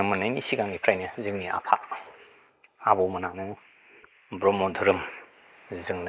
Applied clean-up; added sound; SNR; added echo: neural mask model Resemble Enhance denoiser.